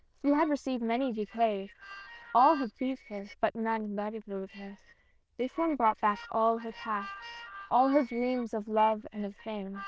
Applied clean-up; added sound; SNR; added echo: neural diffusion model UNIVERSE++.